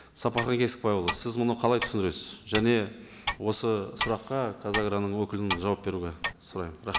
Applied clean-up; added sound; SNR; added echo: none; Clock; 7 dB; none.